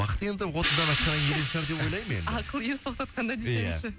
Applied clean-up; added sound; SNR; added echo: none; Hi-hat; 2 dB; none.